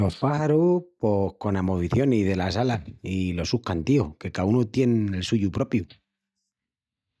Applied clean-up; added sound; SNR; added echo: neural mask model DeepFilterNet 3.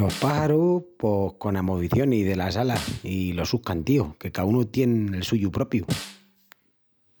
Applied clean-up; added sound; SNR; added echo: none; Snare drum; 15 dB; none.